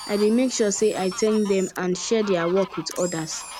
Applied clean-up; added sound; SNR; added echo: none; Fowl + Engine; 15 dB; none.